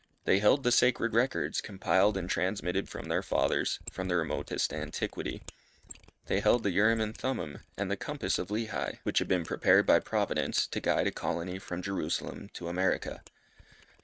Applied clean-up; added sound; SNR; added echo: neural mask model RNNoise.